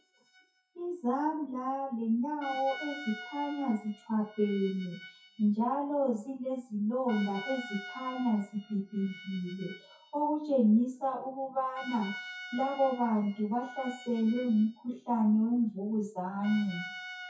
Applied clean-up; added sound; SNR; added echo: classical method WPE with log-MMSE.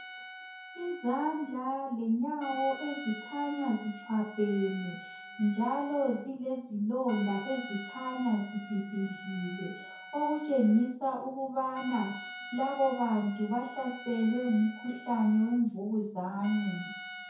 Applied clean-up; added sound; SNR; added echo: none; Trumpet; 15 dB; reverberation time 0.6 s.